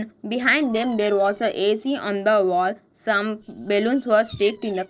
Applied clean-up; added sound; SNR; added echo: neural separator model SepFormer DNS4.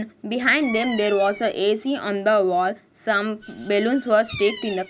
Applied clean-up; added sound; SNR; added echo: none; Bird vocalization, bird call, bird song; 17 dB; none.